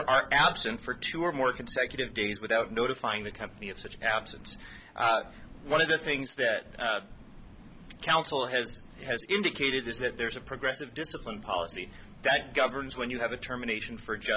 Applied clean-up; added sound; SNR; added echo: none; none; none; none.